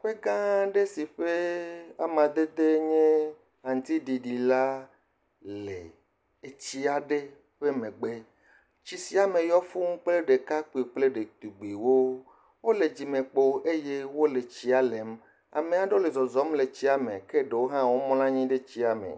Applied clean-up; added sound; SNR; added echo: none; none; none; none.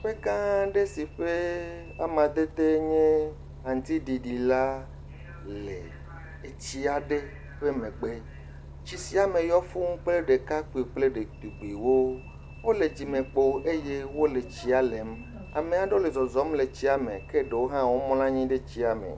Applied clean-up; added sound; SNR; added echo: none; Bus; 15 dB; none.